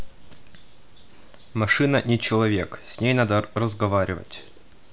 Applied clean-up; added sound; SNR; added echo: none; none; none; none.